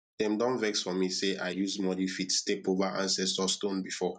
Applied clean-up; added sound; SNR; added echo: neural mask model DeepFilterNet 3.